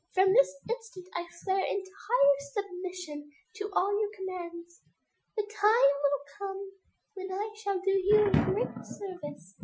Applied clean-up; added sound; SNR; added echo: classical method Wiener filter.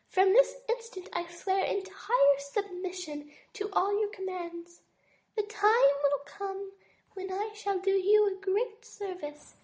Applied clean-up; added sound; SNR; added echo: none; none; none; none.